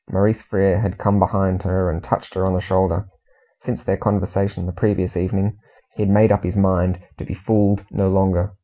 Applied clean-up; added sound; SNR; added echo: none; none; none; none.